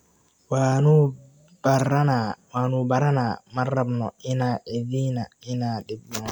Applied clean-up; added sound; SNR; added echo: none; none; none; none.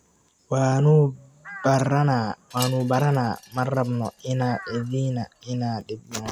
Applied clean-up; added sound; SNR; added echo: none; Crow + Wind chime; 19 dB; none.